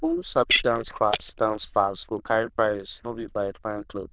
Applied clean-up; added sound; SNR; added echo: neural diffusion model UNIVERSE++.